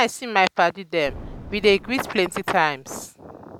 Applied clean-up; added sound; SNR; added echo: none; Boom; 17 dB; none.